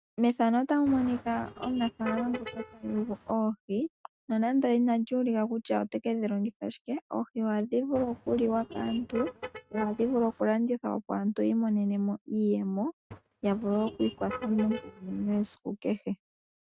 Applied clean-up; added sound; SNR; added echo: neural mask model RNNoise.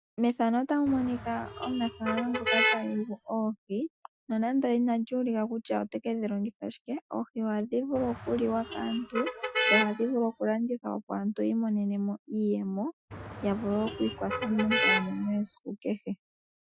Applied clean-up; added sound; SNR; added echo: classical method Wiener filter.